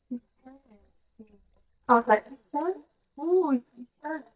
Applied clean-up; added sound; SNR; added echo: neural mask model DeepFilterNet 3.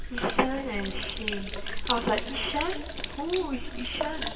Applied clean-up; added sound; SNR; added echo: none; Sink (filling or washing); 2 dB; reverberation time 2.3 s.